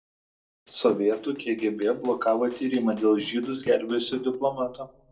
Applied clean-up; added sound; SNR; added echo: neural separator model SepFormer DNS4.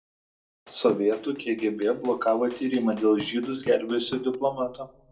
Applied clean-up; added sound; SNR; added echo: none; Drum / Drum kit; 20 dB; reverberation time 0.2 s.